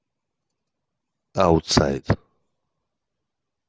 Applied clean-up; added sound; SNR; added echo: none; none; none; none.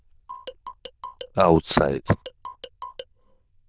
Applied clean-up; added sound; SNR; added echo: neural diffusion model UNIVERSE++.